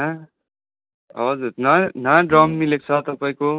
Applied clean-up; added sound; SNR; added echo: neural mask model DeepFilterNet 3.